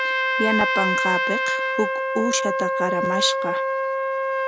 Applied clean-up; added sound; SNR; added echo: none; Trumpet; -4 dB; none.